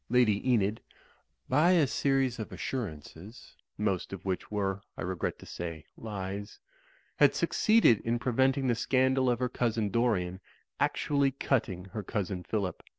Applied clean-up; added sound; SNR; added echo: none; none; none; none.